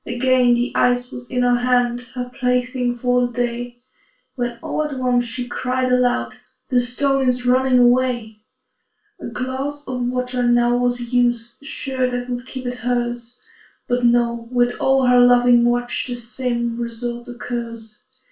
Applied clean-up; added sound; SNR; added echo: none; none; none; reverberation time 0.2 s.